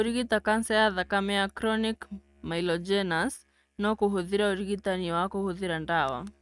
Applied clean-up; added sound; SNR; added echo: neural mask model RNNoise.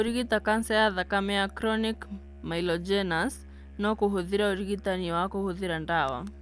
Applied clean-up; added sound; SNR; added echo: none; Musical instrument; 17 dB; none.